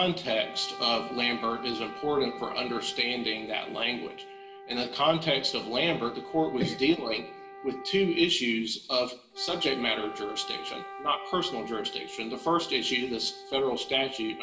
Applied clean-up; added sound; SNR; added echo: none; Wind instrument, woodwind instrument; 13 dB; reverberation time 0.8 s.